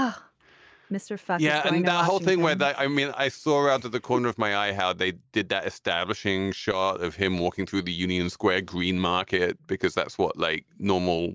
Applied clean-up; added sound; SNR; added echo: none; none; none; none.